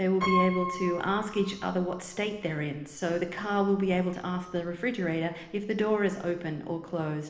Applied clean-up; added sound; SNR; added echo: none; Piano; 10 dB; reverberation time 1.1 s.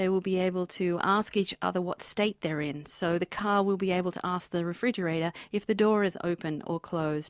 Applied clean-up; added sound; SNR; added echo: none; none; none; none.